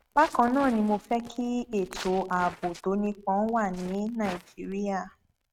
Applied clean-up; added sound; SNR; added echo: neural mask model RNNoise.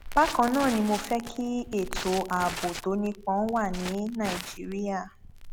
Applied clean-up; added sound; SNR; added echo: none; Crackle; 10 dB; none.